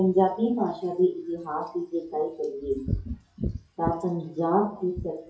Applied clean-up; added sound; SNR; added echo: classical method WPE with log-MMSE.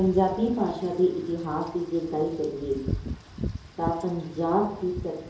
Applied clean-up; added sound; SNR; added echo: none; Wind / Rain; 10 dB; reverberation time 2.8 s.